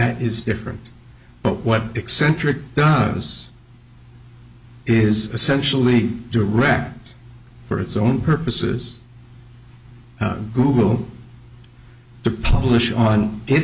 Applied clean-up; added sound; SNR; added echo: none; none; none; none.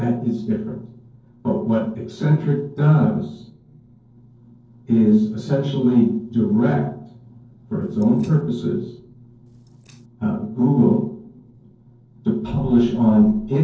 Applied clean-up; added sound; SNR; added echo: neural separator model SepFormer DNS4.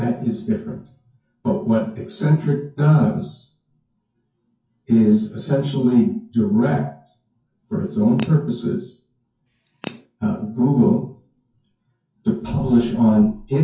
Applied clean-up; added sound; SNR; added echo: classical method WPE with log-MMSE.